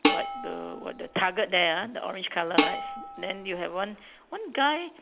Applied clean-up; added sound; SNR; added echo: none; Dishes, pots, and pans; 1 dB; none.